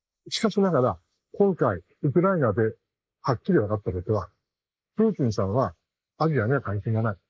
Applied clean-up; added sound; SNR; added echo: neural mask model Resemble Enhance denoiser.